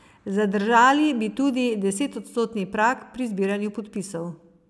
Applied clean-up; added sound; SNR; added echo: none; none; none; none.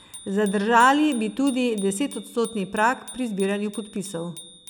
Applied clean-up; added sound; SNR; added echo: none; Bicycle bell; 19 dB; none.